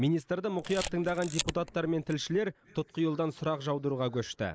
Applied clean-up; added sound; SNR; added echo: neural mask model Resemble Enhance denoiser.